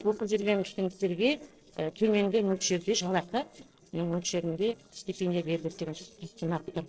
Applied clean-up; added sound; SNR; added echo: neural separator model SepFormer DNS4.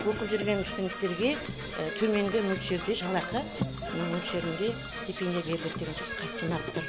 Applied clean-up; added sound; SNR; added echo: none; Brass instrument / Percussion; 5 dB; none.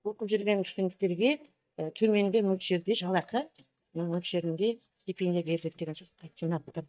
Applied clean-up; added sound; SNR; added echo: neural mask model DeepFilterNet 3.